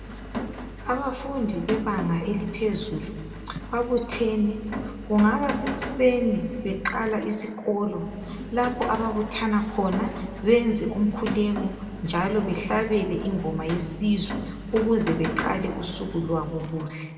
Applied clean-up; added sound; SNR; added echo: none; Rain; 10 dB; reverberation time 1.6 s.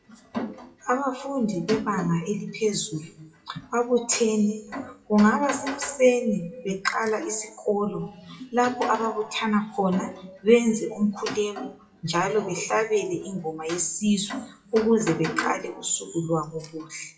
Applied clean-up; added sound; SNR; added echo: classical method WPE with log-MMSE.